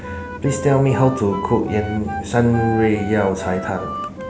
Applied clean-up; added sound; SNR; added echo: none; Wind instrument, woodwind instrument; 11 dB; none.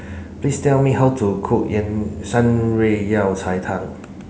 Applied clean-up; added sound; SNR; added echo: none; none; none; none.